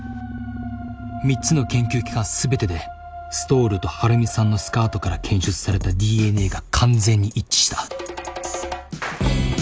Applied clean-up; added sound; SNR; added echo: none; none; none; none.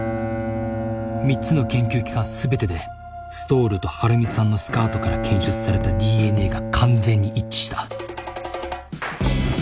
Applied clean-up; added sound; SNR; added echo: none; Bowed string instrument; 8 dB; none.